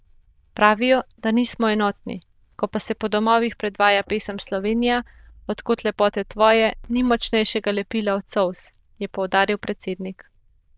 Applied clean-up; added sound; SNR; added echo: neural diffusion model UNIVERSE++.